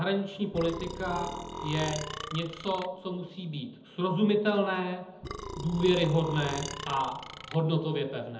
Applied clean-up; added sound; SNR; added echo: none; Burping, eructation; 9 dB; reverberation time 0.8 s.